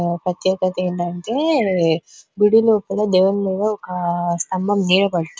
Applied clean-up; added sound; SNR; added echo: none; none; none; none.